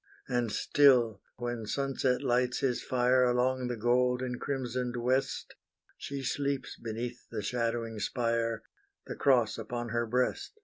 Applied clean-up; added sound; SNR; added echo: none; none; none; none.